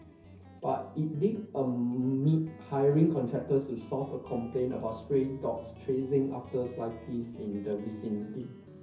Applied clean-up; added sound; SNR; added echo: none; Guitar; 19 dB; reverberation time 0.3 s.